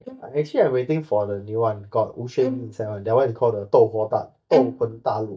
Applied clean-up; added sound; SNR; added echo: neural mask model DeepFilterNet 3.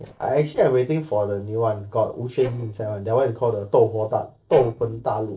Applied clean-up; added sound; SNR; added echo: neural separator model SepFormer DNS4.